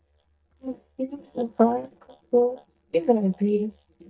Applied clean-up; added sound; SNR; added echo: neural mask model DeepFilterNet 3.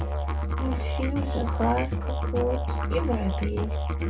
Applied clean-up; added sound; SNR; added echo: none; Musical instrument; -4 dB; reverberation time 0.2 s.